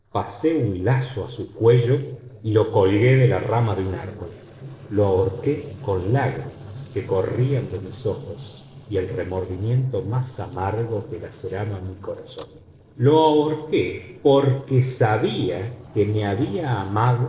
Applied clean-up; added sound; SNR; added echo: neural separator model SepFormer DNS4.